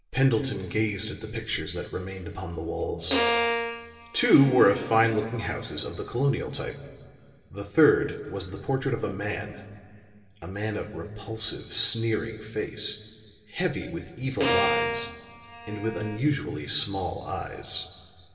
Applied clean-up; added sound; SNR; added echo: none; Bowed string instrument; 2 dB; reverberation time 2.0 s.